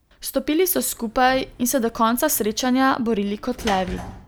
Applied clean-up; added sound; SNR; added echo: none; Sliding door / Slam; 17 dB; none.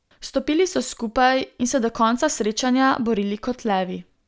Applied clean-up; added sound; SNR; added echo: none; none; none; none.